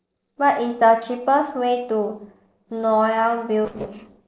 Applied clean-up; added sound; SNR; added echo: neural separator model SepFormer DNS4.